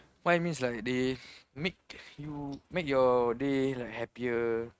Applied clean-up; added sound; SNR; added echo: neural mask model RNNoise.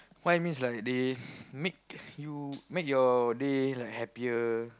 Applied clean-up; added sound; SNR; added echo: none; none; none; none.